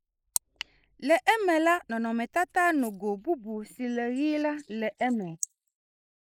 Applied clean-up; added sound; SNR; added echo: neural mask model Resemble Enhance denoiser.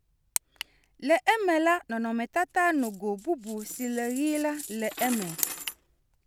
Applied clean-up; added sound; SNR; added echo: none; Coin (dropping); 13 dB; none.